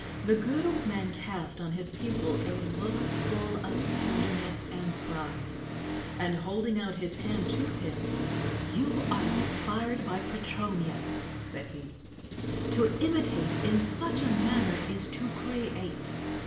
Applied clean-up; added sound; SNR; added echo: none; Accelerating, revving, vroom; 0 dB; reverberation time 0.8 s.